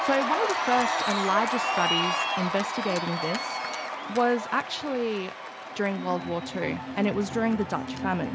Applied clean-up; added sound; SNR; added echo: none; Cheering; 2 dB; none.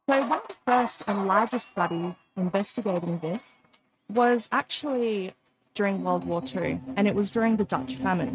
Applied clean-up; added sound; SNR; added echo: neural mask model RNNoise.